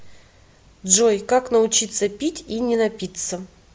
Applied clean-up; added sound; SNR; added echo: none; none; none; none.